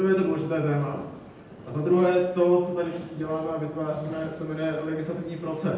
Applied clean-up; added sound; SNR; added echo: none; Subway, metro, underground; 19 dB; reverberation time 0.8 s.